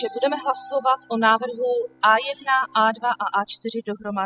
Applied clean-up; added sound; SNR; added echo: classical method spectral subtraction.